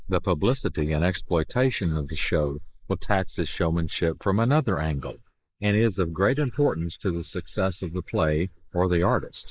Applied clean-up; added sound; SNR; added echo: neural mask model Resemble Enhance denoiser.